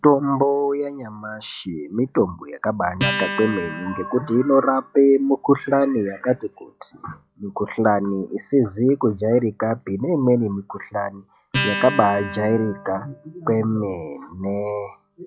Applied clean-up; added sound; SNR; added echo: classical method log-MMSE.